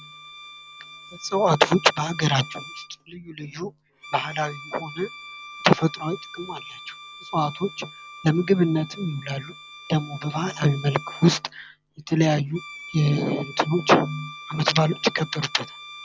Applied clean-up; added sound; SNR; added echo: none; Bowed string instrument; 17 dB; none.